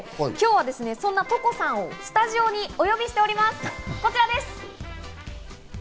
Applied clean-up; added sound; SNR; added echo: none; Electric guitar; 17 dB; none.